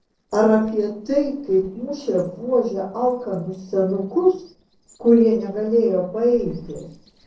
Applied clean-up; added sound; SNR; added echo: neural separator model SepFormer DNS4.